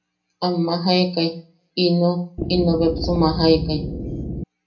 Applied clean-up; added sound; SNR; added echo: none; Wind instrument, woodwind instrument; 5 dB; reverberation time 0.3 s.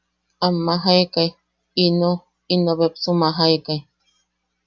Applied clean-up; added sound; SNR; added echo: none; none; none; none.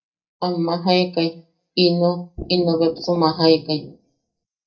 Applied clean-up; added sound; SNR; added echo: neural mask model DeepFilterNet 3.